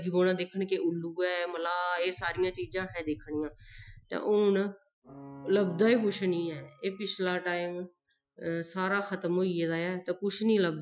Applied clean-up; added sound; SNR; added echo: classical method Wiener filter.